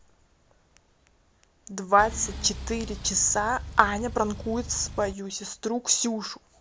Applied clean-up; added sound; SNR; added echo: none; Engine; 10 dB; none.